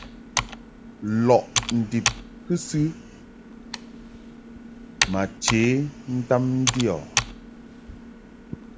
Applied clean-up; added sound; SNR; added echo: none; Computer keyboard; 5 dB; none.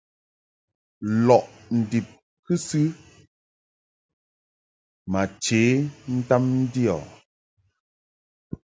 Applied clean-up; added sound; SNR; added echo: none; none; none; none.